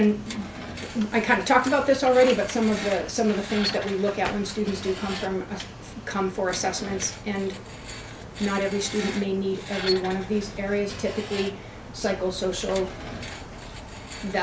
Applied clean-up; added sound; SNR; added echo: none; Screech; 13 dB; none.